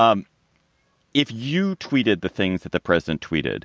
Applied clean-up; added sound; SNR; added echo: none; none; none; none.